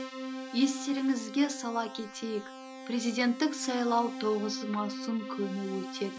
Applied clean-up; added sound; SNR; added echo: none; Keyboard (musical); 10 dB; none.